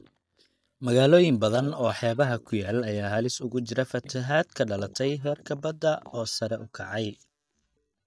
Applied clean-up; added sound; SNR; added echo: neural mask model DeepFilterNet 3.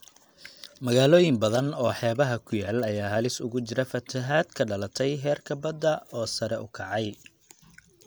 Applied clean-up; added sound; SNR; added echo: none; none; none; none.